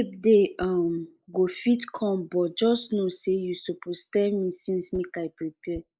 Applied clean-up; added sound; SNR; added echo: neural mask model Resemble Enhance denoiser.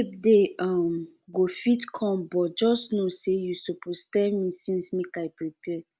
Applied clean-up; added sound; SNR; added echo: none; none; none; none.